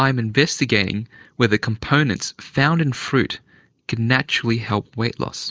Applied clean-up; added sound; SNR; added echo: neural mask model Resemble Enhance denoiser.